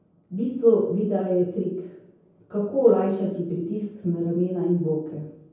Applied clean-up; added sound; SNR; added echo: none; none; none; reverberation time 0.9 s.